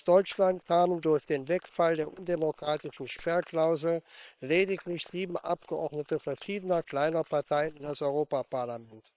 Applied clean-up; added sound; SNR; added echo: neural separator model SepFormer WHAM!.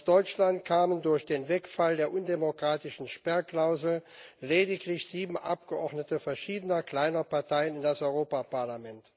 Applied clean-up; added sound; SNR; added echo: none; none; none; none.